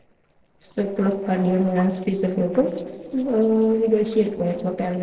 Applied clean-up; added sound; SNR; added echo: neural separator model SepFormer DNS4.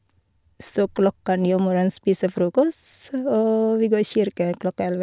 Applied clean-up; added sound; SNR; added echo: none; none; none; none.